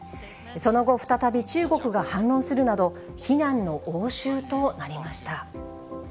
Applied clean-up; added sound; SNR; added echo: none; none; none; none.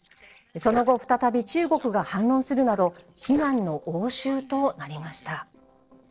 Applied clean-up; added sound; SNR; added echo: neural separator model SepFormer DNS4.